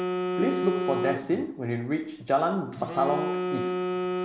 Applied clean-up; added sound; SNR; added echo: none; Telephone; 2 dB; none.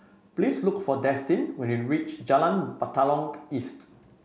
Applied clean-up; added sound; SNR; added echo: none; none; none; none.